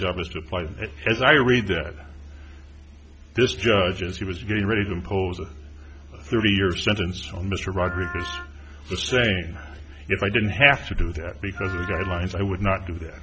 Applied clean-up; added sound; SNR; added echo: none; Wind instrument, woodwind instrument; 13 dB; none.